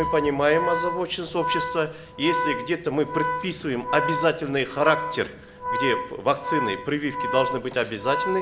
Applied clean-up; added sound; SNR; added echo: none; Organ; 4 dB; none.